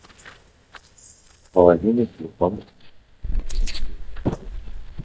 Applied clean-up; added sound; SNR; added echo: neural mask model DeepFilterNet 3.